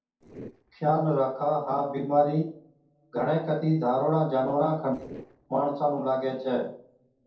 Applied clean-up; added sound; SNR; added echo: neural separator model SepFormer DNS4.